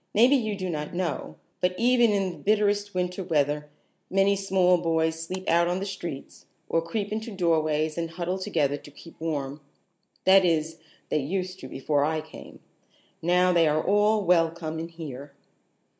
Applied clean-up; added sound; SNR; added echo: none; none; none; none.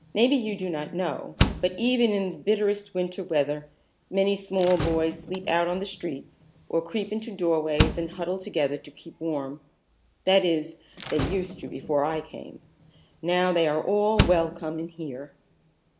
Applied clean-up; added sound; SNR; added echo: none; Slam; 7 dB; none.